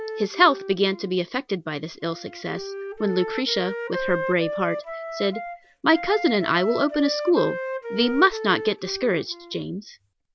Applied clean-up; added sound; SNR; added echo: none; Wind instrument, woodwind instrument; 8 dB; none.